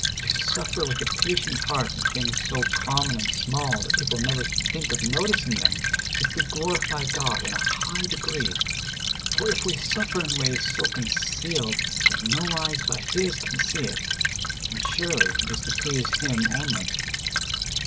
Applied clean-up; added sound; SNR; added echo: none; Stream / Trickle, dribble; -4 dB; none.